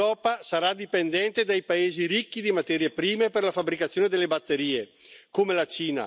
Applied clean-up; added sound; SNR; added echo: none; none; none; none.